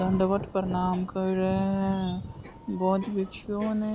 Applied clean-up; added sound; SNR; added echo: none; Thunder / Rain; 15 dB; none.